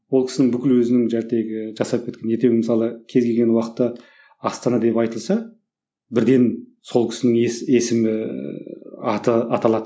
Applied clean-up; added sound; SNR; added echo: none; none; none; none.